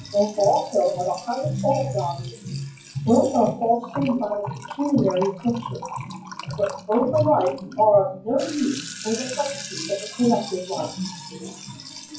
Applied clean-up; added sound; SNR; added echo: classical method WPE with log-MMSE.